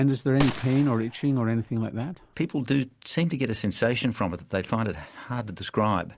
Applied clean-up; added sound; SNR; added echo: none; Gunshot, gunfire; 11 dB; none.